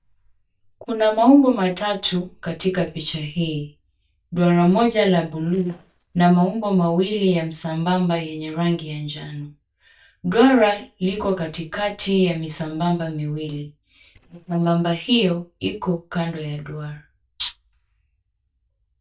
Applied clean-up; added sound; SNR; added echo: neural mask model DeepFilterNet 3.